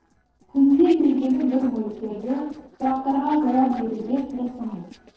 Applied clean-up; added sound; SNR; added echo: neural separator model SepFormer DNS4.